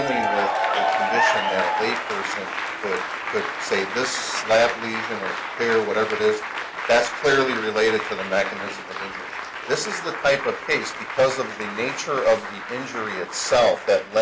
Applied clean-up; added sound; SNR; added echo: none; Applause / Cheering; 4 dB; none.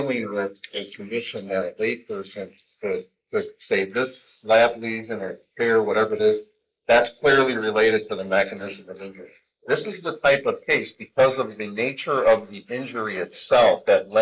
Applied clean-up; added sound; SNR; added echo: neural mask model Resemble Enhance denoiser.